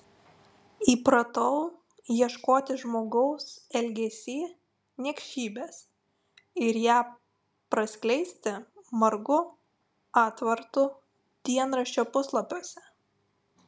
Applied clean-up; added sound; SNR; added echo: none; none; none; none.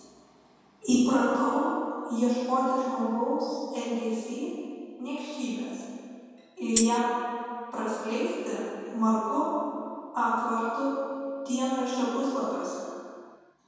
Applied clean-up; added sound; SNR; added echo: none; Tambourine; 5 dB; reverberation time 2.1 s.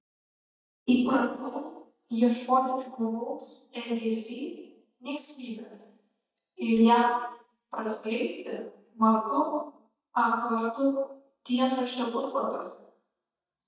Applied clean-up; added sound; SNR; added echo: neural mask model DeepFilterNet 3.